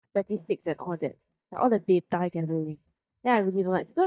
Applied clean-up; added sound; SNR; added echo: neural mask model DeepFilterNet 3.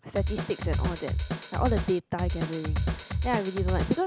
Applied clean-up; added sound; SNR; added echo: none; Drum kit; -1 dB; none.